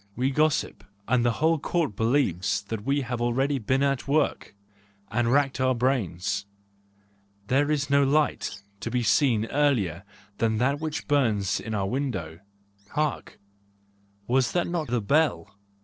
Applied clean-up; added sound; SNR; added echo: neural separator model SepFormer DNS4.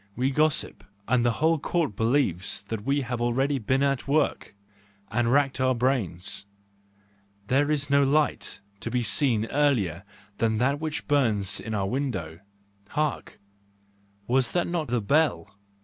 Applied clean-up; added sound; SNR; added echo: none; none; none; none.